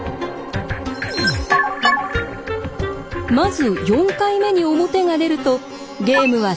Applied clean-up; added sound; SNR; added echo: none; Bowed string instrument; 17 dB; none.